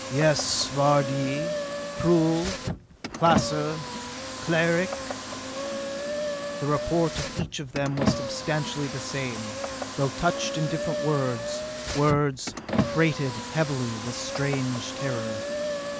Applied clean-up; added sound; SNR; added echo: none; Car; 4 dB; none.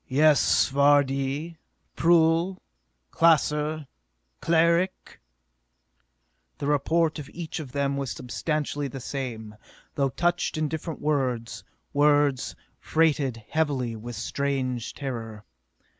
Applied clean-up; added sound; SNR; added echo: none; none; none; none.